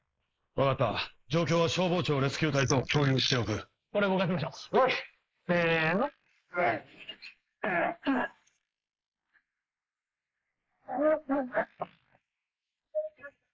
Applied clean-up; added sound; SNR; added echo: neural mask model Resemble Enhance denoiser.